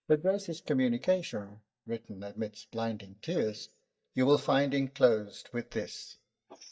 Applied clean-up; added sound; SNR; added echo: neural mask model DeepFilterNet 3.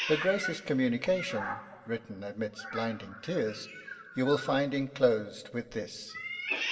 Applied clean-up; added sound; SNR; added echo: none; Meow; 9 dB; reverberation time 1.3 s.